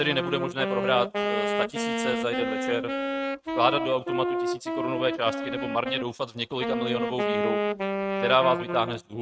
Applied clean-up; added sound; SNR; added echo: neural mask model RNNoise.